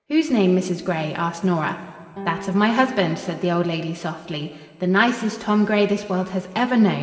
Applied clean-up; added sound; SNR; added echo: none; Guitar; 19 dB; reverberation time 2.8 s.